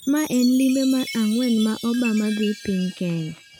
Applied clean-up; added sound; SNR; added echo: none; Chime; 14 dB; none.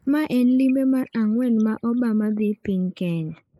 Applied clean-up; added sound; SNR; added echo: neural mask model Resemble Enhance denoiser.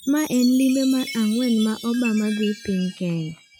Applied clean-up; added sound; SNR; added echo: classical method log-MMSE.